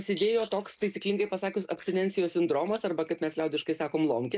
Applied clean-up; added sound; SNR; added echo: neural mask model Resemble Enhance denoiser.